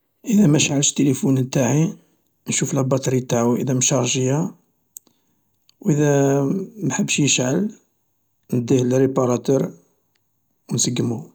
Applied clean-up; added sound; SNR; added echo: none; none; none; none.